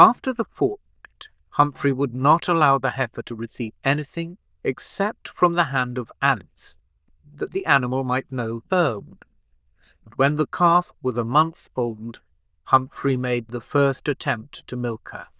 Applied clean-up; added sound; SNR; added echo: neural diffusion model UNIVERSE++.